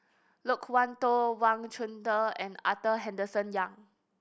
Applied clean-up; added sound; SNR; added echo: none; none; none; none.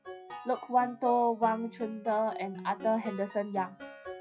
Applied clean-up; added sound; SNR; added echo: classical method WPE with log-MMSE.